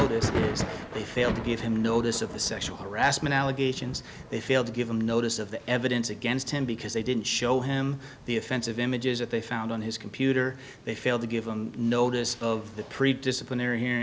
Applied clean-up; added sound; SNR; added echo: none; Thunder; 11 dB; none.